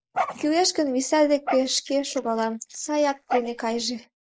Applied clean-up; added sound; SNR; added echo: neural mask model Resemble Enhance denoiser.